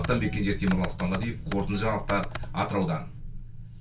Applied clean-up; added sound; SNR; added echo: none; Computer keyboard; 14 dB; reverberation time 0.2 s.